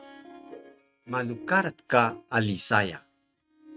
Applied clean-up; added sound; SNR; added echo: neural mask model RNNoise.